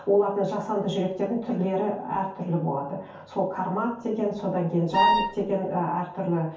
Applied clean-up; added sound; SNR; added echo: none; Wind instrument, woodwind instrument; -3 dB; reverberation time 0.6 s.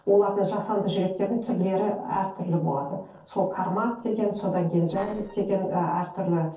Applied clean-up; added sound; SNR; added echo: neural separator model SepFormer DNS4.